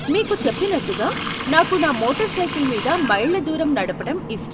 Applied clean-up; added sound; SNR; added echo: none; Water tap, faucet; 7 dB; reverberation time 1.3 s.